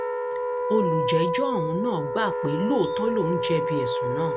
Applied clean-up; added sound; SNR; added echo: none; Wind instrument, woodwind instrument; -1 dB; none.